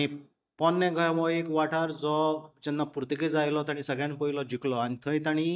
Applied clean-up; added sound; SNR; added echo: neural mask model DeepFilterNet 3.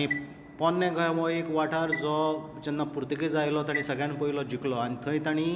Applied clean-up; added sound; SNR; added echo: none; Chime; 14 dB; none.